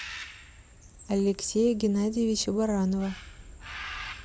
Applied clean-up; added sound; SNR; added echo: none; Bird; 14 dB; none.